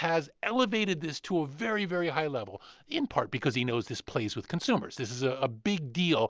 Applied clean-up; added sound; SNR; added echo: none; none; none; none.